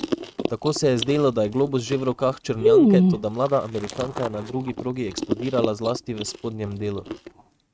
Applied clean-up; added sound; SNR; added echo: neural mask model RNNoise.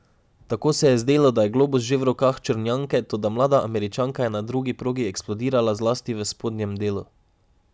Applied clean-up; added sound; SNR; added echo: none; none; none; none.